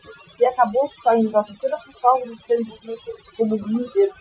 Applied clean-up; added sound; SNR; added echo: classical method Wiener filter.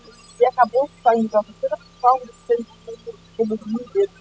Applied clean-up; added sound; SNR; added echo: classical method spectral subtraction.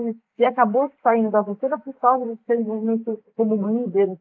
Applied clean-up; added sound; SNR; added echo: neural mask model Resemble Enhance denoiser.